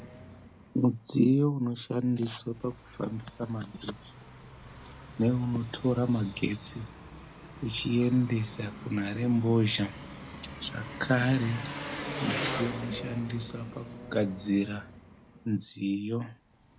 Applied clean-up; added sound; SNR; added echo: none; Engine; 12 dB; none.